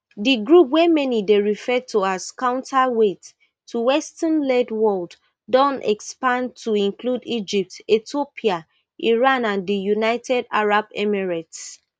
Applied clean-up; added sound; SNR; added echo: none; none; none; none.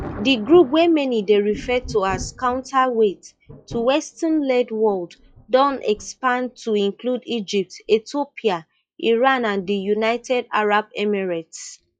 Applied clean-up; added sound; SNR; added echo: classical method log-MMSE.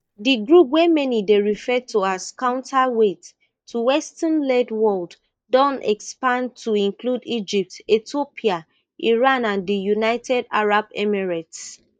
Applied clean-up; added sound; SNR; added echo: neural mask model DeepFilterNet 3.